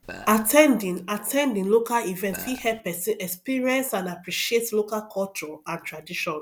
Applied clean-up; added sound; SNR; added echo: none; Burping, eructation; 16 dB; none.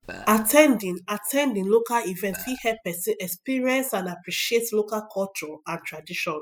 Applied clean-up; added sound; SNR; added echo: classical method spectral subtraction.